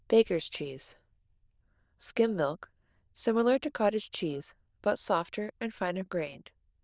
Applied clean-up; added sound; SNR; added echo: neural diffusion model UNIVERSE++.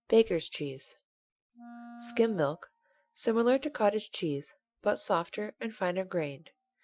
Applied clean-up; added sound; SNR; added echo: classical method Wiener filter.